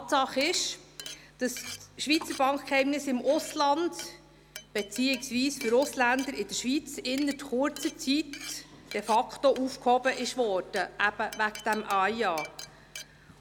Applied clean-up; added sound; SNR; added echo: none; Glass; 17 dB; none.